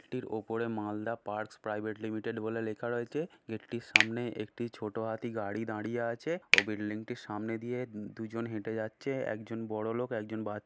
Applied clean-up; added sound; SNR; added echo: none; Finger snapping; 0 dB; none.